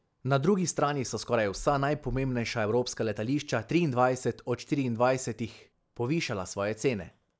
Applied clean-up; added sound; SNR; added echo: none; none; none; none.